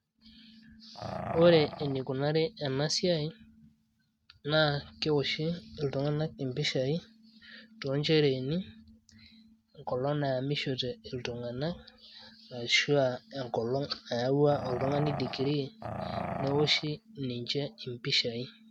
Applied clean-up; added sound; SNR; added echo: neural mask model RNNoise.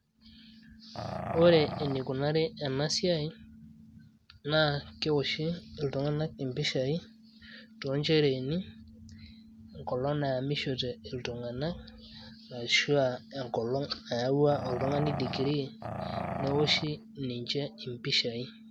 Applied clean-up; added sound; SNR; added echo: none; Growling; 5 dB; none.